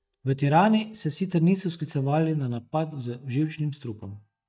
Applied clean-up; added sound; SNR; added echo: neural mask model DeepFilterNet 3.